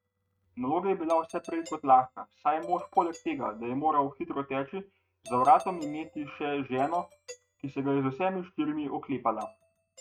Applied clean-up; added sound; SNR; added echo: neural mask model RNNoise.